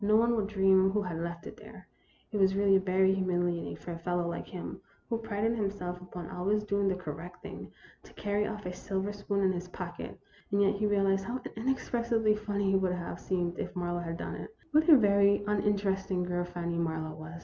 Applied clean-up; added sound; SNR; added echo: none; none; none; none.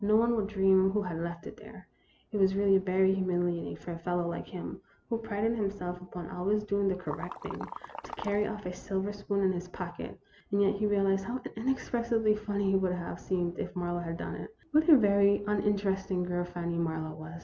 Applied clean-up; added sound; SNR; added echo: none; Liquid; 11 dB; none.